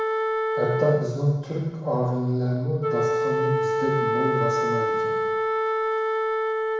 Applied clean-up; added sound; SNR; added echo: none; Wind instrument, woodwind instrument; -2 dB; reverberation time 1.1 s.